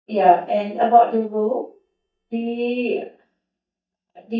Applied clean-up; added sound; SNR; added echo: neural mask model DeepFilterNet 3.